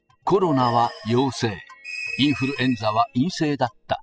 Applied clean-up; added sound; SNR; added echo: classical method spectral subtraction.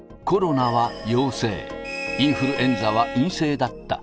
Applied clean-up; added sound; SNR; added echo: none; Bowed string instrument; 12 dB; none.